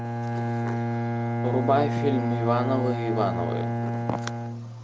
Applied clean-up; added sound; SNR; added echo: none; Bowed string instrument; -1 dB; none.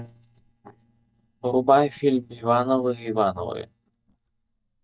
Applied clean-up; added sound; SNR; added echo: neural mask model DeepFilterNet 3.